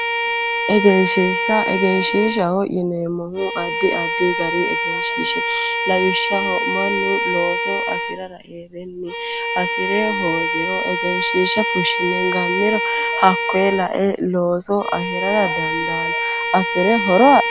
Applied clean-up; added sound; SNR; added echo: none; Bowed string instrument; 2 dB; none.